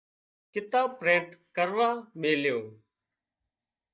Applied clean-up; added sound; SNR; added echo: neural mask model DeepFilterNet 3.